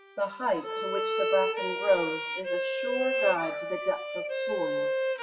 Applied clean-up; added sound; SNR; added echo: classical method WPE with log-MMSE.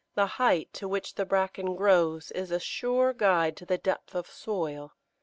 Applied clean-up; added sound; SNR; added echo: none; none; none; none.